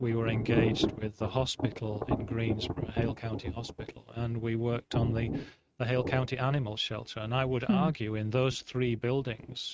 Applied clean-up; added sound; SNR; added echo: neural mask model RNNoise.